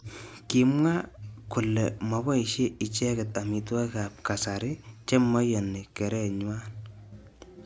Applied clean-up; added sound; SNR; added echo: none; none; none; none.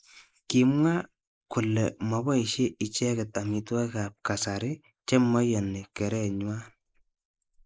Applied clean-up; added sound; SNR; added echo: neural mask model Resemble Enhance denoiser.